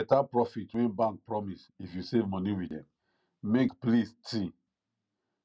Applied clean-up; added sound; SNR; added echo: none; none; none; none.